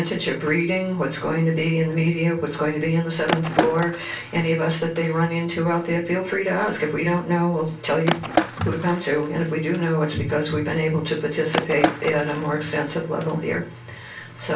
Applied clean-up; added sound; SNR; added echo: none; Skateboard; 5 dB; reverberation time 0.3 s.